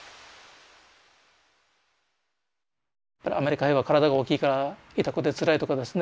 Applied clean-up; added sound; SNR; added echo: none; none; none; none.